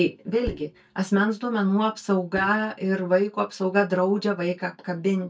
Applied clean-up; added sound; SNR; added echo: neural mask model DeepFilterNet 3.